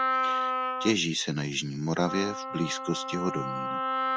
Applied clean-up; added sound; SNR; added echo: none; Wind instrument, woodwind instrument; 1 dB; none.